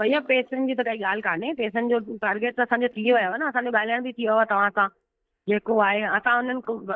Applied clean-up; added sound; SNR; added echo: neural mask model DeepFilterNet 3.